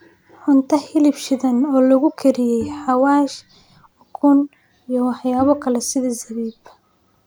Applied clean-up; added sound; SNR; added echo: none; Bowed string instrument; 17 dB; none.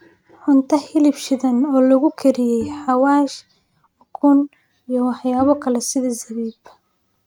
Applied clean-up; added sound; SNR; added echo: neural mask model RNNoise.